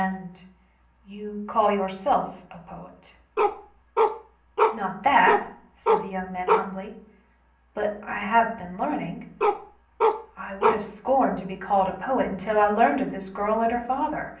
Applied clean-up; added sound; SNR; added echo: none; Bark; -1 dB; reverberation time 0.6 s.